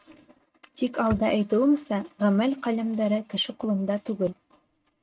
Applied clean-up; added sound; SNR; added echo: neural mask model RNNoise.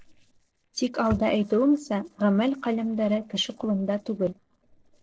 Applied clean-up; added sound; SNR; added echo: neural separator model SepFormer DNS4.